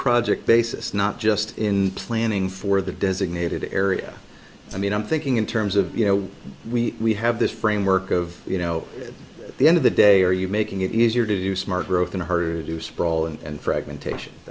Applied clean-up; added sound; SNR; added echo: none; none; none; none.